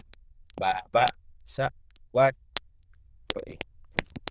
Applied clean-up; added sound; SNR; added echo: neural diffusion model UNIVERSE++.